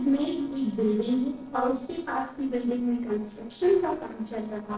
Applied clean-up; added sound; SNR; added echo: neural separator model SepFormer DNS4.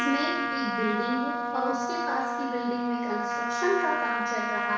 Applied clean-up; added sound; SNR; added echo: none; Trumpet; -1 dB; reverberation time 1.1 s.